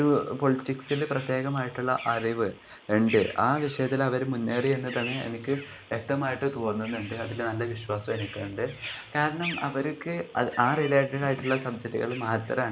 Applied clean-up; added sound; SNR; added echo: none; Bird vocalization, bird call, bird song; 16 dB; none.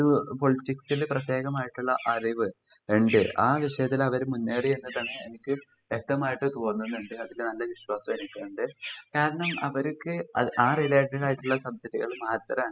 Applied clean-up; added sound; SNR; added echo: classical method spectral subtraction.